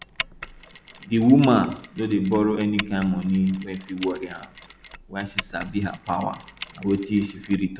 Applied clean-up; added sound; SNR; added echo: none; Mechanisms; 13 dB; none.